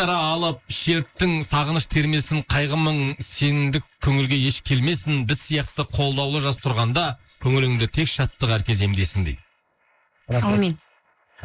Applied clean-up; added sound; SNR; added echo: neural mask model Resemble Enhance denoiser.